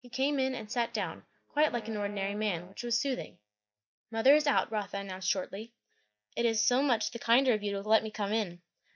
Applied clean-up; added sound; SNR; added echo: neural mask model DeepFilterNet 3.